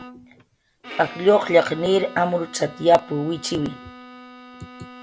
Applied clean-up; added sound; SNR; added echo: none; Bowed string instrument; 18 dB; none.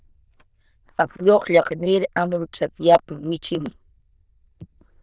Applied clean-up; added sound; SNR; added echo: neural diffusion model UNIVERSE++.